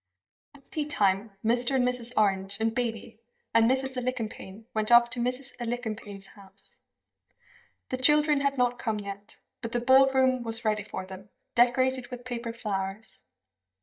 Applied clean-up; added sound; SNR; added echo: neural mask model DeepFilterNet 3.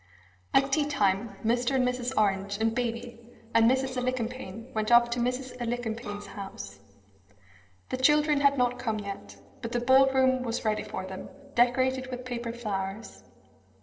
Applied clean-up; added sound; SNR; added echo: neural separator model SepFormer DNS4.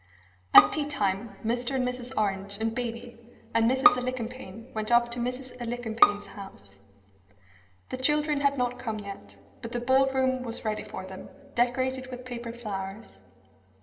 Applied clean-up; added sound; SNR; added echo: none; Bowed string instrument; 1 dB; reverberation time 2.5 s.